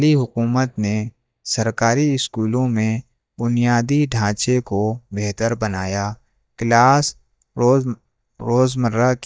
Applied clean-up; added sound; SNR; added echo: neural mask model DeepFilterNet 3.